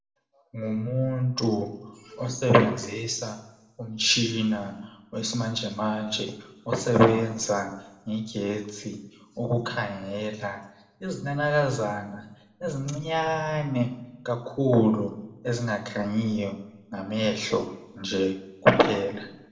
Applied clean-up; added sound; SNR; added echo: none; none; none; reverberation time 0.7 s.